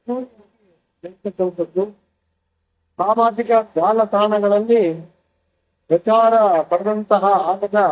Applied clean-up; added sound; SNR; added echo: neural mask model DeepFilterNet 3.